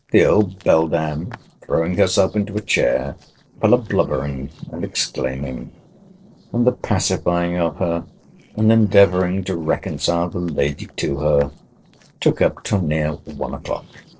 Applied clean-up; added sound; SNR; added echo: neural separator model SepFormer DNS4.